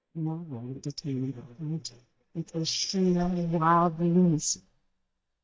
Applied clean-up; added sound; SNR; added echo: neural mask model DeepFilterNet 3.